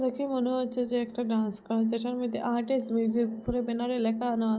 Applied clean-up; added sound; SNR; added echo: none; none; none; none.